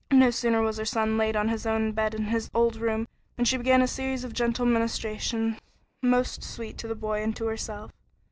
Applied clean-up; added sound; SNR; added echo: none; none; none; none.